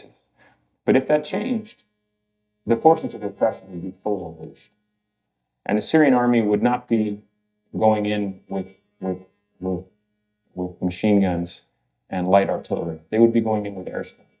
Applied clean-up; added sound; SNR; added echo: neural mask model DeepFilterNet 3.